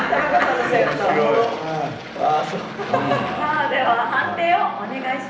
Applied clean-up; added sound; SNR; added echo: none; Aircraft; 14 dB; reverberation time 0.8 s.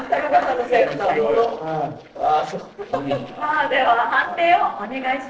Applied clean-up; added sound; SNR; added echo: neural separator model SepFormer DNS4.